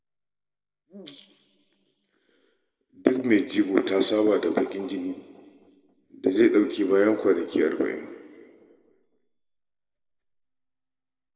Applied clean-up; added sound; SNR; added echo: none; none; none; reverberation time 1.6 s.